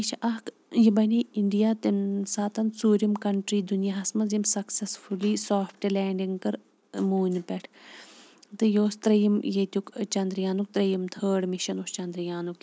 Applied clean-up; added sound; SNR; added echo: none; none; none; none.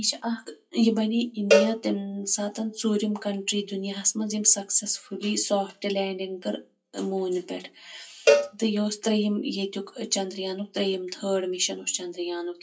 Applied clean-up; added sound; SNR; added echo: classical method WPE with log-MMSE.